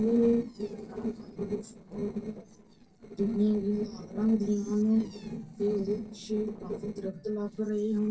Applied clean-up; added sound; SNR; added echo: neural separator model SepFormer DNS4.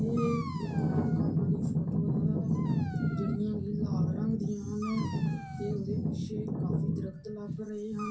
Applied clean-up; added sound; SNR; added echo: none; Dog; 18 dB; reverberation time 0.3 s.